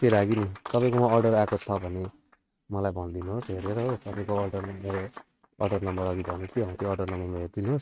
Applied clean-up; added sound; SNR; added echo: neural mask model RNNoise.